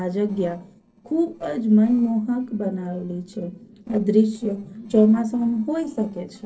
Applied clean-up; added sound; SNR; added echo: neural separator model SepFormer DNS4.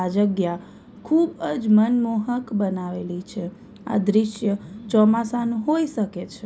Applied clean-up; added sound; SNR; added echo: none; none; none; none.